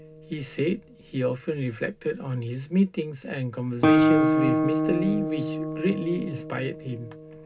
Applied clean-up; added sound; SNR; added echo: none; Guitar; -1 dB; reverberation time 0.2 s.